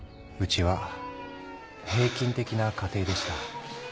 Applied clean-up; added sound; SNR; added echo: none; Breathing; 9 dB; none.